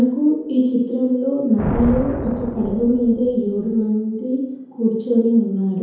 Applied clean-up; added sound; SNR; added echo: none; Thunder; 12 dB; reverberation time 0.9 s.